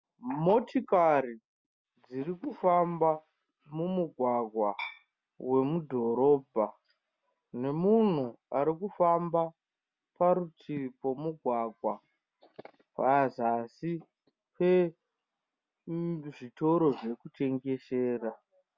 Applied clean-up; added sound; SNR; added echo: none; none; none; none.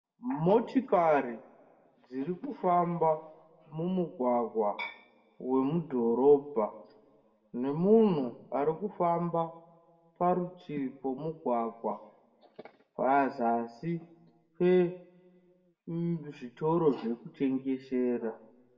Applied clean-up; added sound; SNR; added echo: none; none; none; reverberation time 0.7 s.